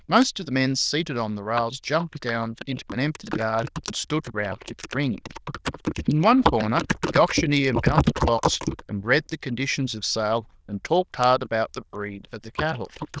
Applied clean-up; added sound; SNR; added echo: neural diffusion model UNIVERSE++.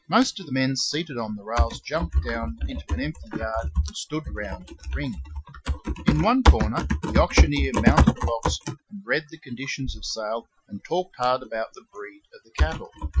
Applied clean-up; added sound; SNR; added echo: classical method Wiener filter.